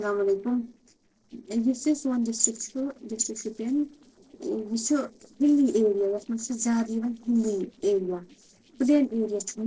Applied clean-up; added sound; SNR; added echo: neural separator model SepFormer DNS4.